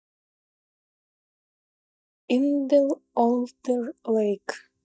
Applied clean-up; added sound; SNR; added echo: neural mask model DeepFilterNet 3.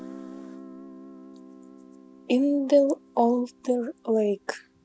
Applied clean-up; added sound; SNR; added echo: none; Guitar; 19 dB; none.